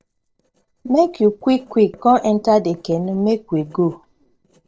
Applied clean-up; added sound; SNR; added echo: neural separator model SepFormer DNS4.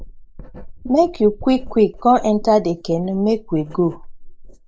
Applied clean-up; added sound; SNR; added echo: neural mask model Resemble Enhance denoiser.